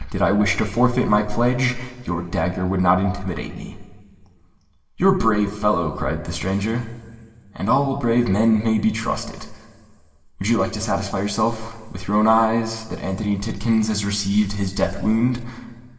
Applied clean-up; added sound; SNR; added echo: none; none; none; reverberation time 2.1 s.